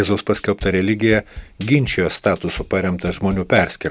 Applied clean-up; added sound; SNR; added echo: none; Drum kit; 18 dB; none.